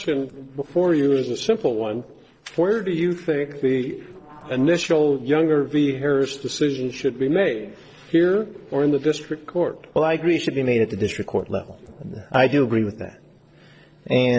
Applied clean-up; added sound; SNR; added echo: neural separator model SepFormer DNS4.